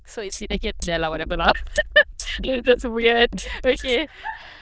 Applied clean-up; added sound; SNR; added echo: neural diffusion model UNIVERSE++.